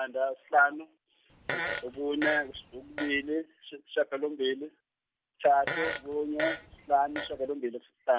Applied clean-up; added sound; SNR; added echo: none; Fart; 7 dB; none.